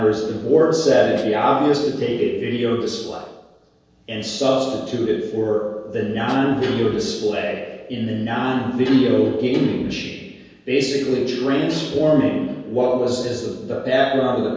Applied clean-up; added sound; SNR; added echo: neural separator model SepFormer DNS4.